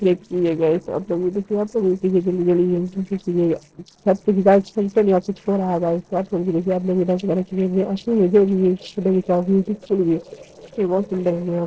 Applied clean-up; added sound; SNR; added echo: neural separator model SepFormer DNS4.